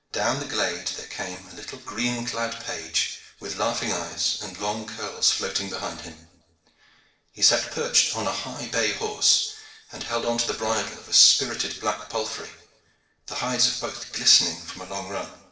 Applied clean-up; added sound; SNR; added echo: none; none; none; reverberation time 0.8 s.